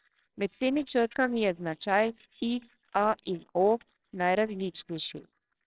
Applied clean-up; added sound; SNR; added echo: neural separator model SepFormer WHAMR!.